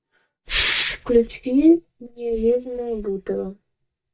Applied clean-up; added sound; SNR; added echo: neural mask model DeepFilterNet 3.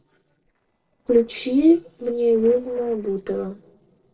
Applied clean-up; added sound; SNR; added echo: neural separator model SepFormer DNS4.